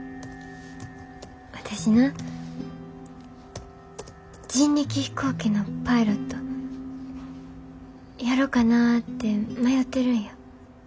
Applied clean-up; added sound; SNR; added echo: none; none; none; none.